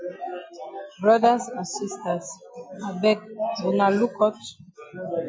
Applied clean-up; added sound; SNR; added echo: none; none; none; none.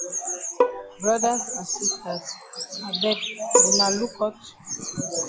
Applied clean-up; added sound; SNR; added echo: none; Bird vocalization, bird call, bird song + Bowed string instrument; -3 dB; none.